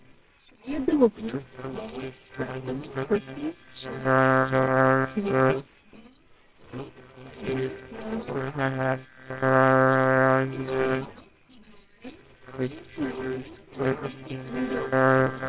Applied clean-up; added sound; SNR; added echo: neural separator model SepFormer WHAMR!.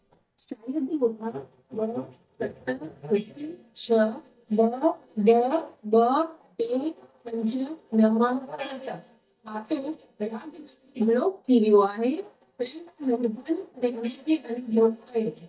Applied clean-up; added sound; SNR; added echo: neural mask model DeepFilterNet 3.